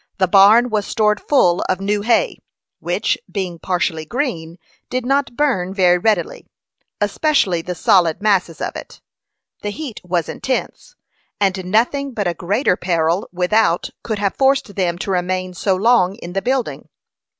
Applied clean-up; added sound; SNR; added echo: none; none; none; none.